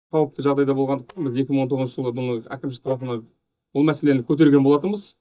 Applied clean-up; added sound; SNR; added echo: neural mask model DeepFilterNet 3.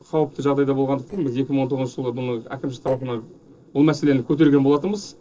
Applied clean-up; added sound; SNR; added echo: neural separator model SepFormer DNS4.